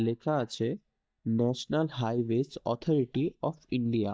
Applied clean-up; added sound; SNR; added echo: neural mask model DeepFilterNet 3.